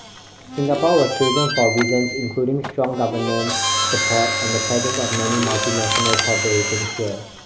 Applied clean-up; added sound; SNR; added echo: none; Harmonica + Mechanisms; 2 dB; none.